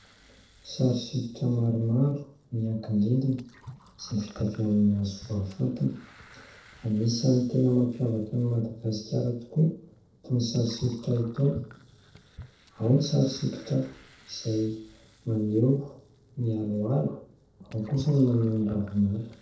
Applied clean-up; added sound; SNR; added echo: neural separator model SepFormer DNS4.